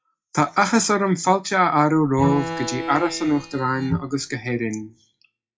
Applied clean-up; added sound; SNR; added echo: classical method WPE with log-MMSE.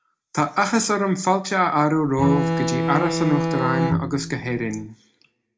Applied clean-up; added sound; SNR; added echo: none; Bowed string instrument; 1 dB; reverberation time 0.3 s.